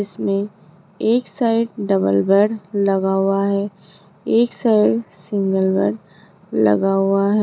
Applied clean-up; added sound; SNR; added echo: none; none; none; none.